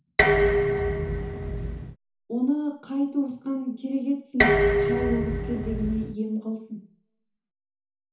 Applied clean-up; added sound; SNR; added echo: none; Dishes, pots, and pans; -5 dB; reverberation time 0.9 s.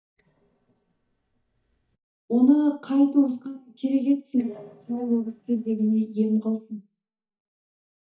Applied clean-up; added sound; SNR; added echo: neural mask model DeepFilterNet 3.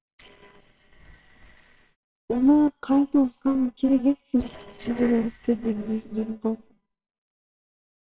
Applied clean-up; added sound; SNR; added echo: neural separator model SepFormer WHAMR!.